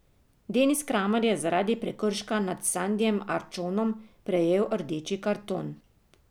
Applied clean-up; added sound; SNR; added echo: none; none; none; none.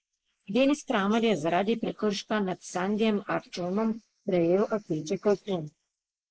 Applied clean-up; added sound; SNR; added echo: neural mask model Resemble Enhance denoiser.